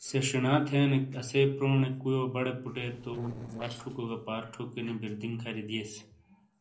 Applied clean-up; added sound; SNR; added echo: neural separator model SepFormer DNS4.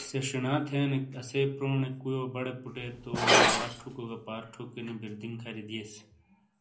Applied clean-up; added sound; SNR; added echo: none; Glass; 0 dB; reverberation time 0.5 s.